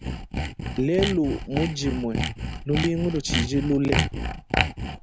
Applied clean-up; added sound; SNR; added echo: none; Sawing; 2 dB; none.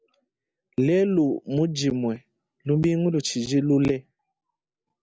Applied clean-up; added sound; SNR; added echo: none; none; none; none.